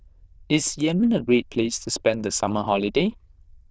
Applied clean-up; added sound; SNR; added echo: neural diffusion model UNIVERSE++.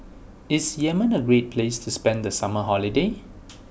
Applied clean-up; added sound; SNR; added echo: none; none; none; none.